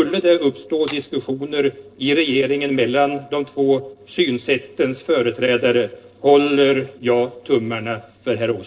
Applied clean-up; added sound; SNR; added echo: neural separator model SepFormer DNS4.